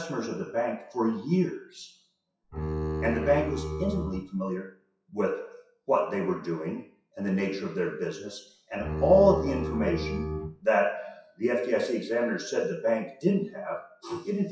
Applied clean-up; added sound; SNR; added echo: classical method WPE with log-MMSE.